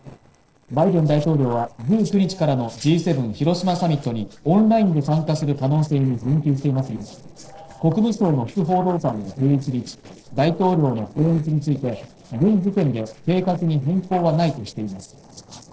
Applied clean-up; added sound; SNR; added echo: neural separator model SepFormer DNS4.